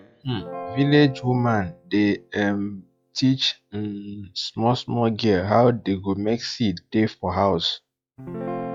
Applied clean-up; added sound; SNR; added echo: classical method log-MMSE.